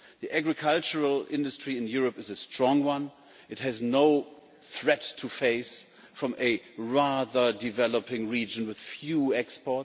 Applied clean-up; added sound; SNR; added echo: none; none; none; none.